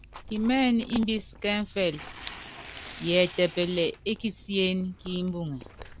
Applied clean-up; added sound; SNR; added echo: none; Chewing, mastication + Tearing; 17 dB; none.